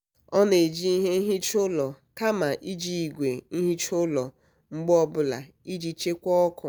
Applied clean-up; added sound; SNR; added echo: none; none; none; none.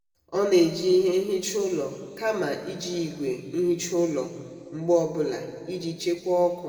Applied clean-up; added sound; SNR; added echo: none; none; none; reverberation time 1.9 s.